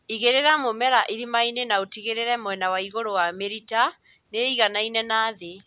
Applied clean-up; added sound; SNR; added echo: none; none; none; none.